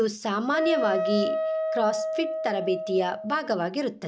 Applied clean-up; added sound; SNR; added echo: none; Wind instrument, woodwind instrument; 1 dB; none.